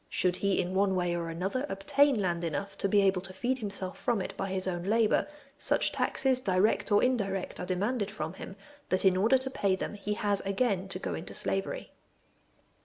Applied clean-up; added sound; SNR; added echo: none; none; none; none.